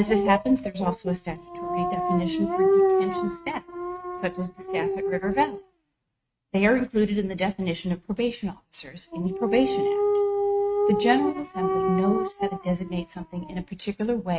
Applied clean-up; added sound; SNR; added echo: neural mask model RNNoise.